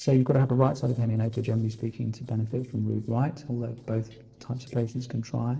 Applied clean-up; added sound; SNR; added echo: neural separator model SepFormer DNS4.